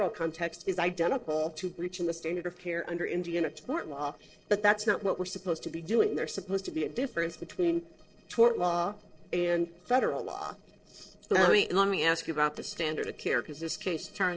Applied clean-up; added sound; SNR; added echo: neural separator model SepFormer DNS4.